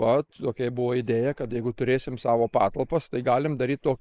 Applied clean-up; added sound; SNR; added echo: neural mask model Resemble Enhance denoiser.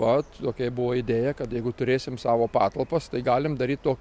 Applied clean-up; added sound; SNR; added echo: none; none; none; none.